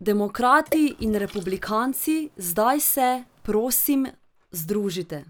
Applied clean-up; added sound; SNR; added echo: none; Water / Splash, splatter; 15 dB; none.